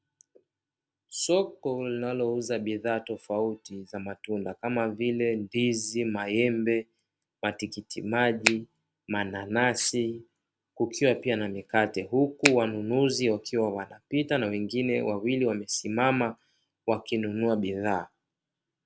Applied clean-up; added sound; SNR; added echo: none; Finger snapping; -1 dB; none.